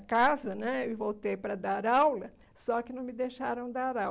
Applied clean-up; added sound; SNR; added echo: none; none; none; none.